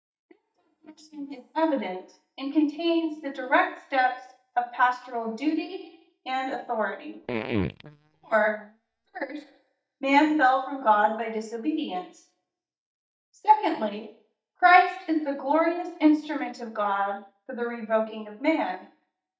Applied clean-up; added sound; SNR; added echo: neural mask model DeepFilterNet 3.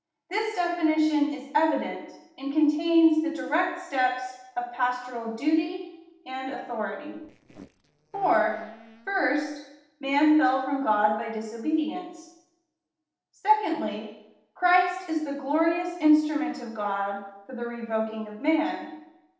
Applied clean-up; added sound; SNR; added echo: neural separator model SepFormer DNS4.